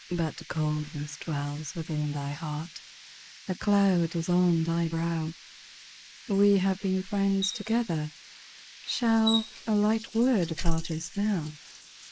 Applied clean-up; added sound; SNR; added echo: neural mask model Resemble Enhance denoiser.